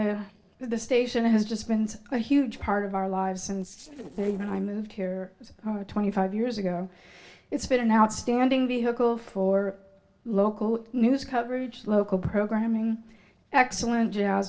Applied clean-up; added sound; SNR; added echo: neural separator model SepFormer DNS4.